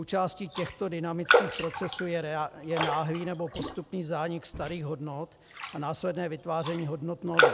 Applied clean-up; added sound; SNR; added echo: none; Raindrop; -1 dB; none.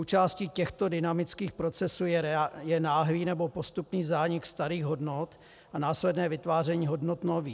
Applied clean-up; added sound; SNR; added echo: none; none; none; none.